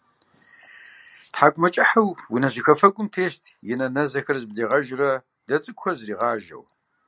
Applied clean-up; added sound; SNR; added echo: none; none; none; none.